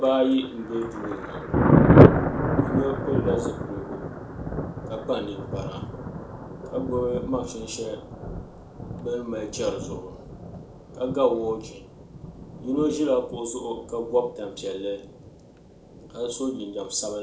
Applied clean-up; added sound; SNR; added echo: none; Thunder; -3 dB; reverberation time 0.4 s.